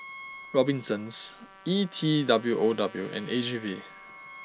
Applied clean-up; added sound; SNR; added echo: none; Bowed string instrument + Trumpet; 18 dB; none.